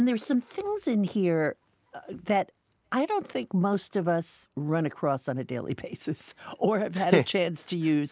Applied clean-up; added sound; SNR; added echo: none; none; none; none.